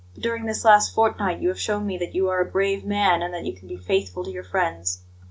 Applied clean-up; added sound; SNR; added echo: none; none; none; none.